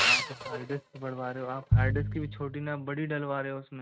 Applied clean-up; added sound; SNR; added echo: neural mask model RNNoise.